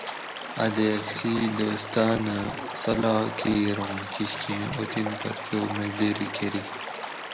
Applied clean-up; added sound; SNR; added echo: none; Stream / Liquid; 7 dB; none.